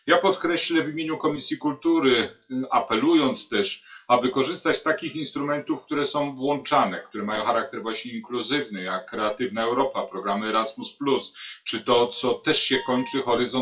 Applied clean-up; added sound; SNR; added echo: classical method WPE with log-MMSE.